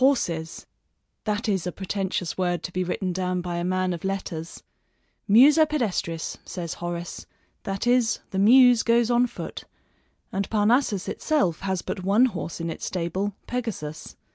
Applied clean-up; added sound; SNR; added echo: none; none; none; none.